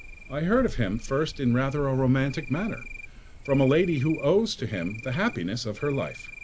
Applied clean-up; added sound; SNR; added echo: none; Cricket; 14 dB; none.